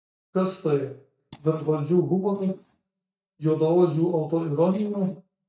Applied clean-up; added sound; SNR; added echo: neural mask model DeepFilterNet 3.